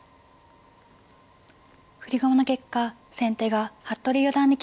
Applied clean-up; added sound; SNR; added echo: none; none; none; none.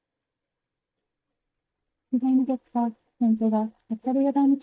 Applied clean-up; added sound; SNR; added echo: neural mask model DeepFilterNet 3.